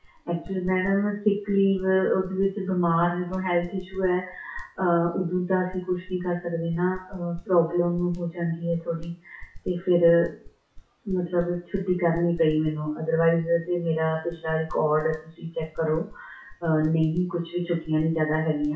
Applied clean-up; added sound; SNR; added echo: classical method WPE with log-MMSE.